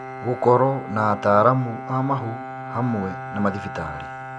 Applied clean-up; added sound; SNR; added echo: none; Bowed string instrument; 11 dB; none.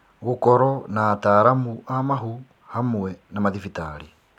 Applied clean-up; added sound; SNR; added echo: none; none; none; none.